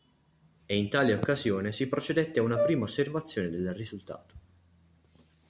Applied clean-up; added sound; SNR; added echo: none; Brass instrument; 4 dB; none.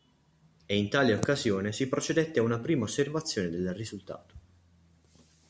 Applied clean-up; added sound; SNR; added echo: none; none; none; none.